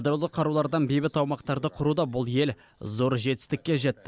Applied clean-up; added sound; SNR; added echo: none; none; none; none.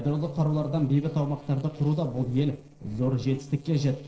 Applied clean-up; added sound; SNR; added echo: neural separator model SepFormer DNS4.